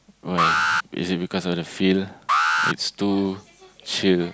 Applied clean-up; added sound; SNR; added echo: none; Alarm; 0 dB; none.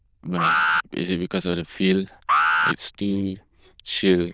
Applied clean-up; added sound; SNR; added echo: neural diffusion model UNIVERSE++.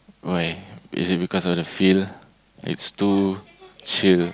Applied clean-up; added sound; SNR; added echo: none; none; none; none.